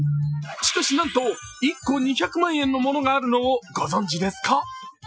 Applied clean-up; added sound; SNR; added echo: classical method Wiener filter.